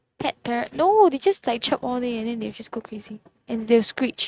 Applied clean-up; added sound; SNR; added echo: neural mask model RNNoise.